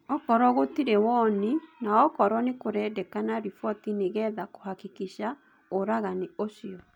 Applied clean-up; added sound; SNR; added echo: none; none; none; none.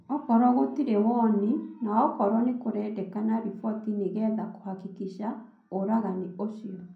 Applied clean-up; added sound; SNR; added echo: none; none; none; reverberation time 0.6 s.